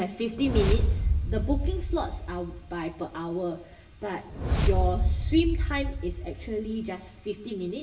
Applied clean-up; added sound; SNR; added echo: none; Whoosh, swoosh, swish; -2 dB; reverberation time 0.7 s.